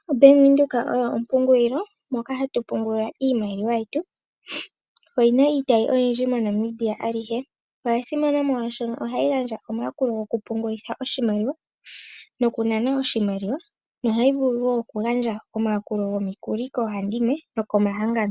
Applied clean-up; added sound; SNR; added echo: none; none; none; none.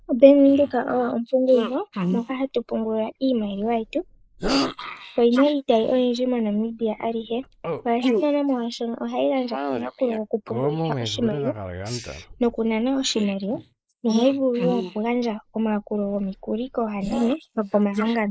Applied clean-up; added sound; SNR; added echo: neural mask model Resemble Enhance denoiser.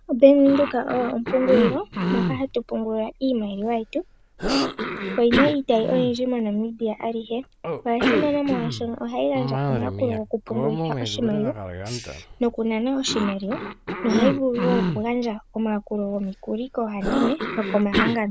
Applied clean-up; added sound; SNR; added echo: none; Cough; 5 dB; none.